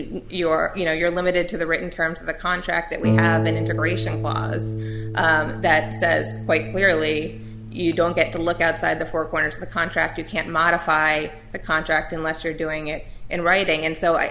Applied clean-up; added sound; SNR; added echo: none; Harp; 7 dB; none.